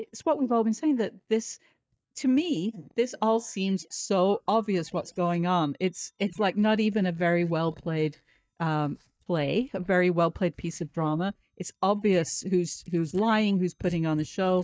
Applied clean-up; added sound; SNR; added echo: neural mask model DeepFilterNet 3.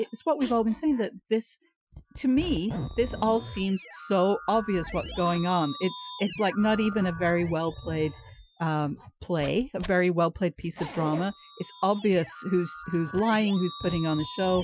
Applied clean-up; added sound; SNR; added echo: classical method Wiener filter.